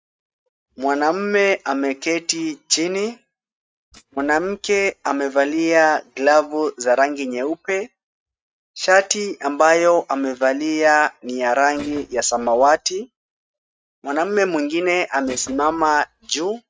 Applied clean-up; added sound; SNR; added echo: neural mask model RNNoise.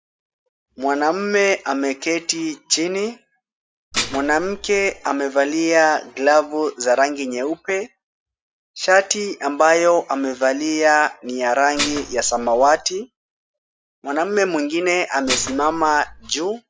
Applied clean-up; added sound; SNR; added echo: none; Dishes, pots, and pans; 9 dB; none.